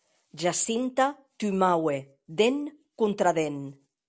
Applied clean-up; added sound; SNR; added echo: none; none; none; none.